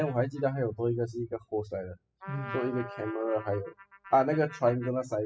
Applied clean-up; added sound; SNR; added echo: classical method spectral subtraction.